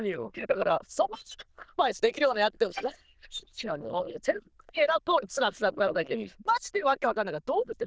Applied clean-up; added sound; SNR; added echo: neural diffusion model UNIVERSE++.